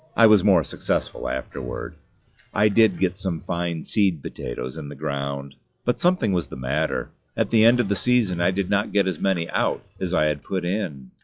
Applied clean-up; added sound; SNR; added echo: classical method log-MMSE.